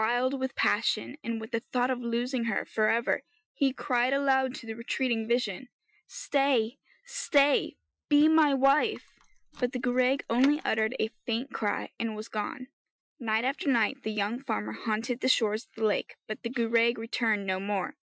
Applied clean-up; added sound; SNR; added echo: classical method Wiener filter.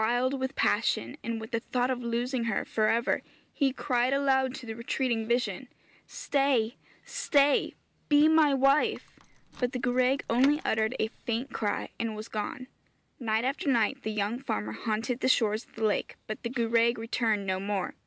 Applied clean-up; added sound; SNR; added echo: none; Door / Car; 20 dB; none.